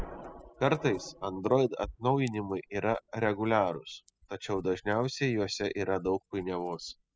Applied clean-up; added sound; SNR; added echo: classical method spectral subtraction.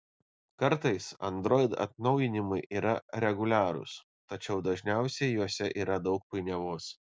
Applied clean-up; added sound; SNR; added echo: none; none; none; none.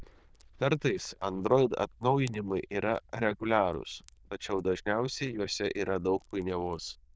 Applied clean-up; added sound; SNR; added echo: neural diffusion model UNIVERSE++.